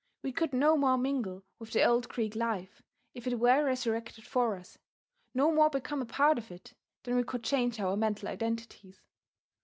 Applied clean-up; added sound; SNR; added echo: none; none; none; none.